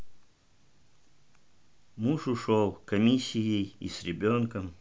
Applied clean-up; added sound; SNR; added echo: none; none; none; none.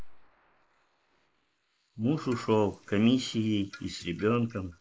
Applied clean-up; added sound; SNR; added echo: neural mask model Resemble Enhance denoiser.